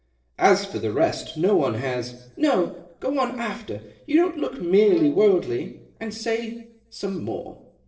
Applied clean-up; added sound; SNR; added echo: neural separator model SepFormer DNS4.